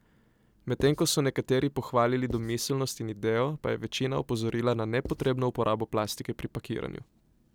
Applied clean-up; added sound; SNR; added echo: none; Writing; 14 dB; none.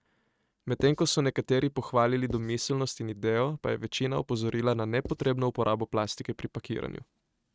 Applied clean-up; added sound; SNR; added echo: neural mask model RNNoise.